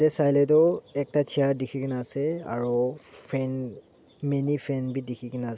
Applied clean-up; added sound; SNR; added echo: none; none; none; none.